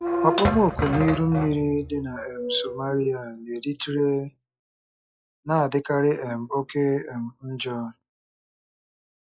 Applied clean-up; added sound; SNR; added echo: classical method log-MMSE.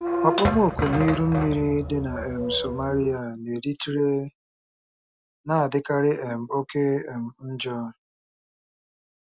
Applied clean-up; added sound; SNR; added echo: none; Squeak / Thump, thud; 3 dB; none.